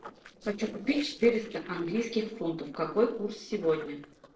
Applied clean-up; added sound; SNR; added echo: neural separator model SepFormer DNS4.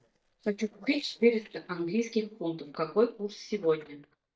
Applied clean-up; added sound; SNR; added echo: neural mask model DeepFilterNet 3.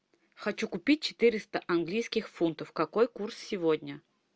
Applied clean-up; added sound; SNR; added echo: none; none; none; none.